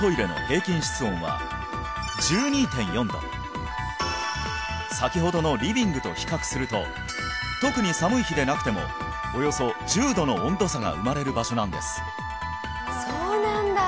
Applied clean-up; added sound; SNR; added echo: none; Wind instrument, woodwind instrument; 12 dB; none.